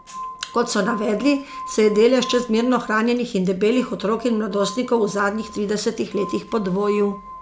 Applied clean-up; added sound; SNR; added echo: none; Glass; 16 dB; none.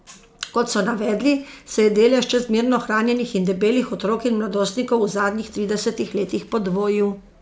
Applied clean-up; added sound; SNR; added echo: none; none; none; none.